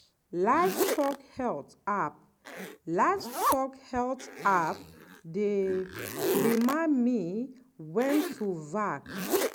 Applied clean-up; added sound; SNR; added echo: none; Zipper (clothing); 6 dB; none.